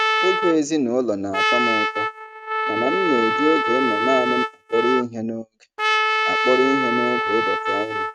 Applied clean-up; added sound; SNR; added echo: neural mask model RNNoise.